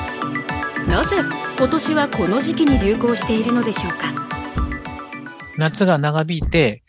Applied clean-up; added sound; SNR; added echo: none; Thump, thud; 11 dB; none.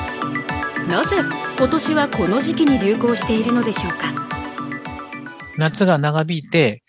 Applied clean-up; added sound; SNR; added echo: none; none; none; none.